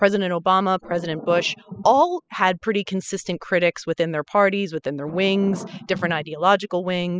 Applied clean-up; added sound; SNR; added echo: classical method spectral subtraction.